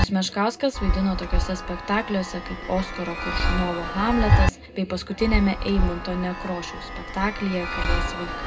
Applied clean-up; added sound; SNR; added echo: none; Chime; -1 dB; reverberation time 0.2 s.